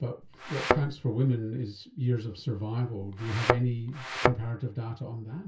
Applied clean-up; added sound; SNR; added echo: none; Thump, thud; -1 dB; reverberation time 0.2 s.